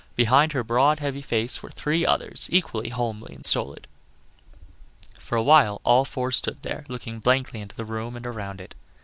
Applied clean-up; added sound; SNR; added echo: none; none; none; none.